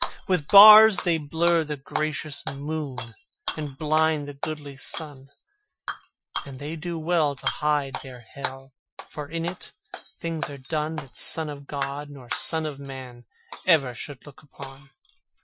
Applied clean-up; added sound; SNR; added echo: classical method Wiener filter.